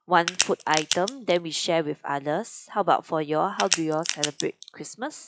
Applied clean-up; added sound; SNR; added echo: classical method log-MMSE.